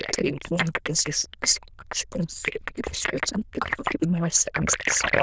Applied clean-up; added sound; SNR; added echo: neural diffusion model UNIVERSE++.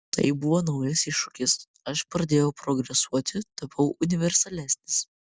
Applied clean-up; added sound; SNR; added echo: none; none; none; none.